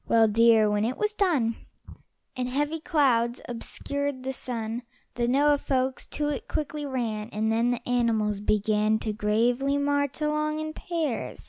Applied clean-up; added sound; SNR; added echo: none; none; none; none.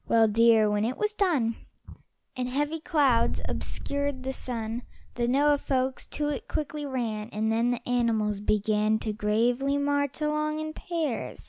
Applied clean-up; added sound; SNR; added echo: none; Boom; 1 dB; none.